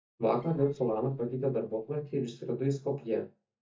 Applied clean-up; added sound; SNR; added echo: neural mask model DeepFilterNet 3.